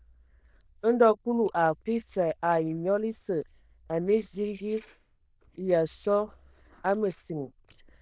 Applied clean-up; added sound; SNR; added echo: neural diffusion model UNIVERSE++.